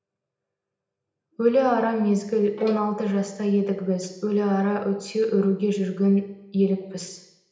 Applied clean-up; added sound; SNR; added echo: none; Bowed string instrument; 13 dB; reverberation time 0.8 s.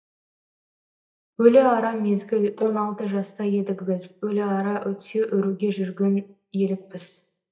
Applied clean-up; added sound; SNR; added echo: neural mask model DeepFilterNet 3.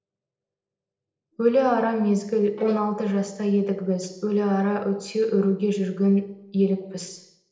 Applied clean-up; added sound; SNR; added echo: neural separator model SepFormer DNS4.